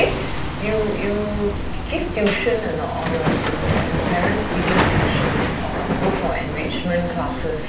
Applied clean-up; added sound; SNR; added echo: none; Hammer; -1 dB; reverberation time 0.6 s.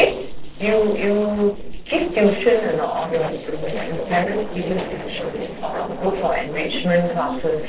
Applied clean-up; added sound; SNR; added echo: neural separator model SepFormer DNS4.